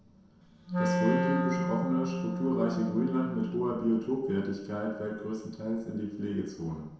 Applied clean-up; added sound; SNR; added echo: none; Wind instrument, woodwind instrument; 0 dB; reverberation time 0.7 s.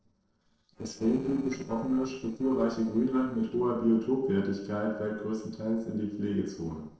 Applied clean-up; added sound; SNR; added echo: neural separator model SepFormer DNS4.